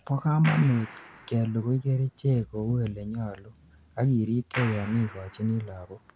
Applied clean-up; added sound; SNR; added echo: none; Clapping; 16 dB; none.